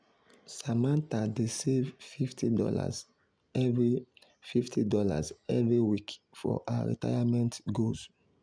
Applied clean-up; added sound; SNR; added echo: none; none; none; none.